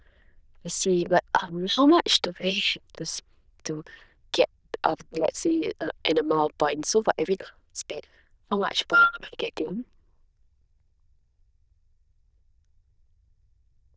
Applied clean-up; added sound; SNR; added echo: neural diffusion model UNIVERSE++.